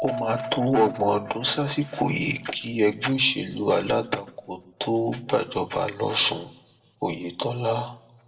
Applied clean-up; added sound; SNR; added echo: none; Keyboard (musical); 15 dB; reverberation time 0.6 s.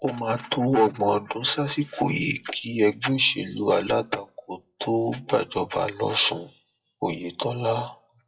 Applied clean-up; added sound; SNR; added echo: classical method WPE with log-MMSE.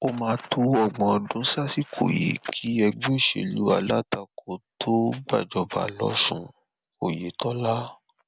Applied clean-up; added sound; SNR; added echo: none; none; none; none.